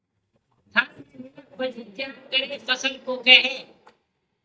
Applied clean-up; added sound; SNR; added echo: neural mask model DeepFilterNet 3.